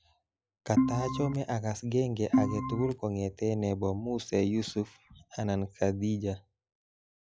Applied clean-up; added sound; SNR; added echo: classical method log-MMSE.